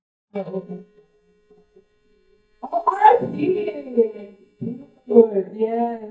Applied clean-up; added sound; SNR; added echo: neural mask model DeepFilterNet 3.